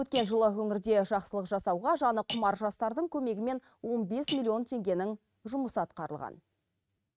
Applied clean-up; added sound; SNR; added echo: neural mask model RNNoise.